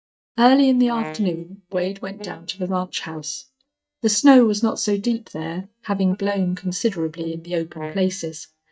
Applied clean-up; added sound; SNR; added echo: neural mask model DeepFilterNet 3.